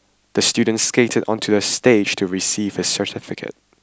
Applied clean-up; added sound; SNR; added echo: none; none; none; none.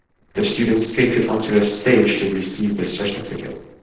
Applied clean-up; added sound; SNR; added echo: neural separator model SepFormer DNS4.